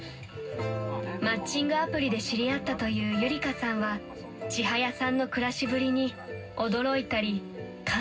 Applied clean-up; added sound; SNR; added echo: none; Bass guitar; 19 dB; reverberation time 0.4 s.